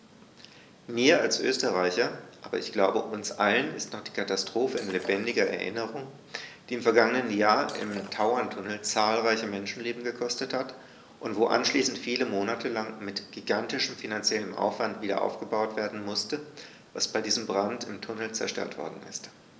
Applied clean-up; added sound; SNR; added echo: none; Shatter; 18 dB; none.